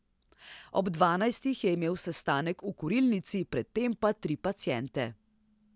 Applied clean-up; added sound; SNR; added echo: none; none; none; none.